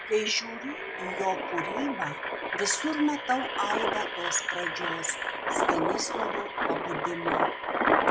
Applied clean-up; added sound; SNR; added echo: none; Engine; -3 dB; none.